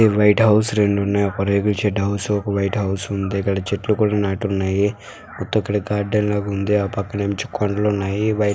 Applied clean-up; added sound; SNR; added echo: none; none; none; none.